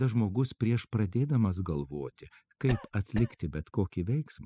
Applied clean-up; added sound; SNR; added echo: classical method spectral subtraction.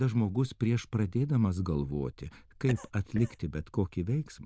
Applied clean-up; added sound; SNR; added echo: neural diffusion model UNIVERSE++.